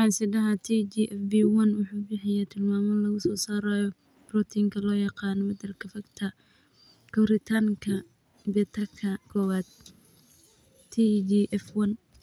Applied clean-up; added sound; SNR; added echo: none; none; none; none.